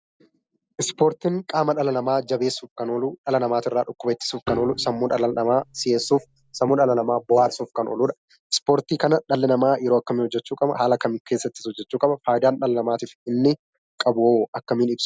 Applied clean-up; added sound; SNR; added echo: none; Piano; 17 dB; none.